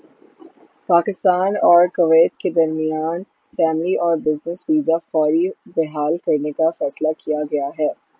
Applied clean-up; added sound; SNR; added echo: none; none; none; none.